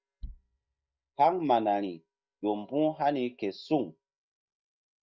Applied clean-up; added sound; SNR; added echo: neural mask model DeepFilterNet 3.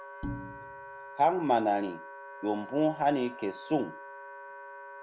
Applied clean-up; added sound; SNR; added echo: none; Wind instrument, woodwind instrument + Bowed string instrument; 12 dB; none.